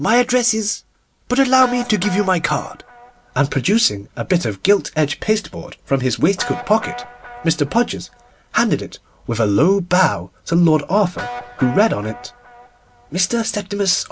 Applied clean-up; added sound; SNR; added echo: none; Guitar; 17 dB; none.